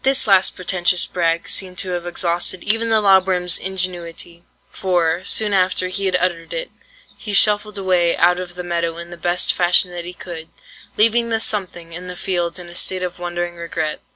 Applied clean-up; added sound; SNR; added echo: none; none; none; none.